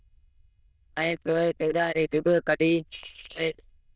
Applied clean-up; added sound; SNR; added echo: neural diffusion model UNIVERSE++.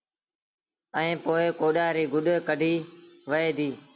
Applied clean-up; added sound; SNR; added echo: none; none; none; none.